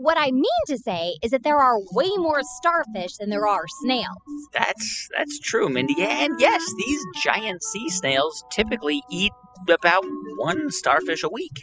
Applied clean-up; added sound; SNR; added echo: classical method spectral subtraction.